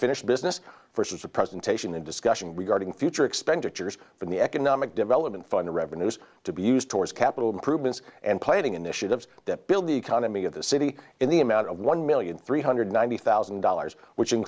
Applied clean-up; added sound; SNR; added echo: none; none; none; none.